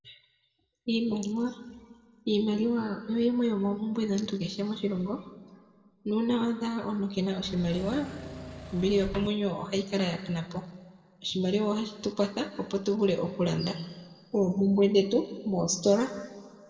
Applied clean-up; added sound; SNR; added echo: none; Engine / Mechanisms; 11 dB; reverberation time 1.3 s.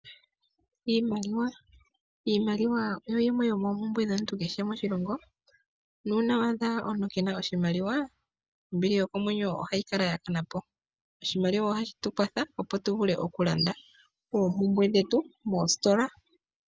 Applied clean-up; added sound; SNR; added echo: none; none; none; none.